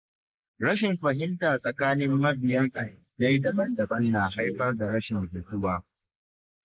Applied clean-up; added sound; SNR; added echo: neural mask model Resemble Enhance denoiser.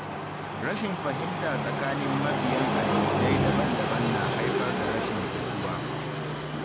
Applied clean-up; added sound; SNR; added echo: none; Train; -5 dB; none.